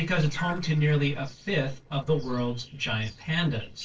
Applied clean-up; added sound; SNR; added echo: neural separator model SepFormer DNS4.